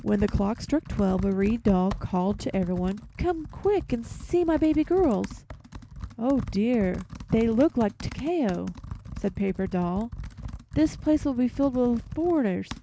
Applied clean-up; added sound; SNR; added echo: none; Computer keyboard; 13 dB; none.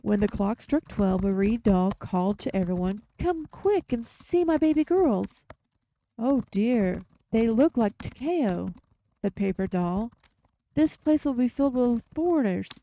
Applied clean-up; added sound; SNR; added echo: neural mask model RNNoise.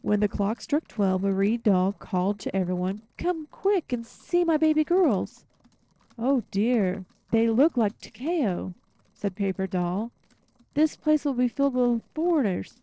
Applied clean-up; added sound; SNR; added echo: neural separator model SepFormer DNS4.